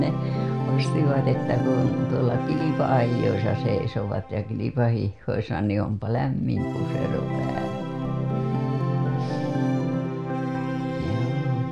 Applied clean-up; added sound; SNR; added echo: none; Organ; 0 dB; none.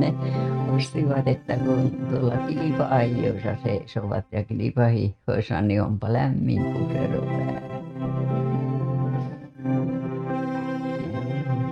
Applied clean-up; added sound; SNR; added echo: neural mask model RNNoise.